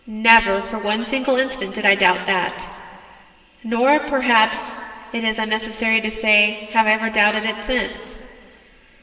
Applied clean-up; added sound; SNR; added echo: none; none; none; reverberation time 2.5 s.